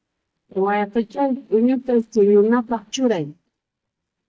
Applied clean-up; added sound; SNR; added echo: neural mask model DeepFilterNet 3.